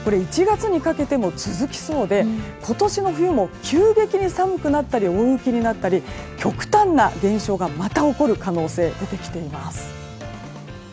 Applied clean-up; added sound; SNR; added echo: none; none; none; none.